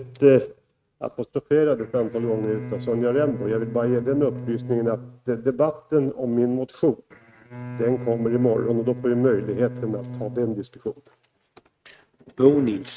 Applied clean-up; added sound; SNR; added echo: neural mask model RNNoise.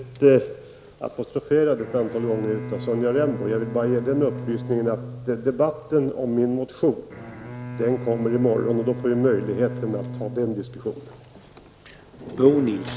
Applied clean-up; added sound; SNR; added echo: none; Bowed string instrument; 12 dB; none.